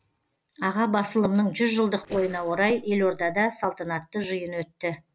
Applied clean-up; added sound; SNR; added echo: neural separator model SepFormer DNS4.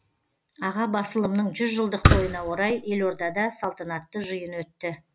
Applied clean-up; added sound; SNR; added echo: none; Fireworks; -4 dB; none.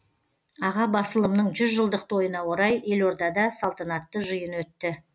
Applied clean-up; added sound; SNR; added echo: none; none; none; none.